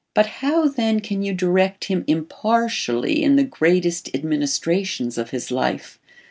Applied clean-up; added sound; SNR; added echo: none; none; none; none.